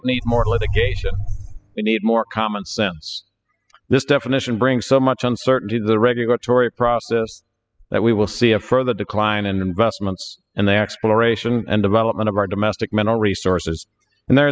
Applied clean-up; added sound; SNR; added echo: classical method spectral subtraction.